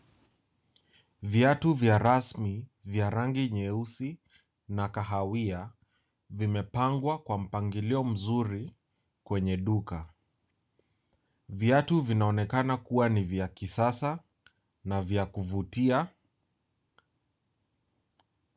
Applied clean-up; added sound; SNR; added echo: none; none; none; none.